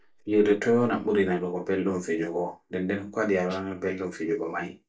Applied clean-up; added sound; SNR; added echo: neural mask model DeepFilterNet 3.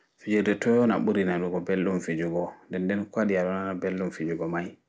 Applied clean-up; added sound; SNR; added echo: none; none; none; none.